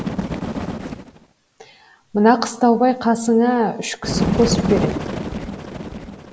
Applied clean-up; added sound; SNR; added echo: none; Bird; 5 dB; none.